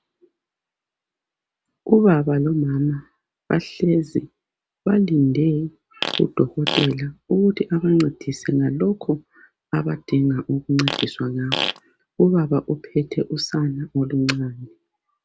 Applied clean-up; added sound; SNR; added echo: none; Fart; 6 dB; none.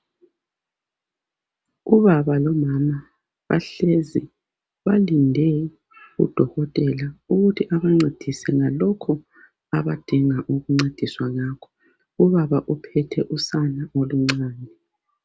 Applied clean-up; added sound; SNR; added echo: none; none; none; none.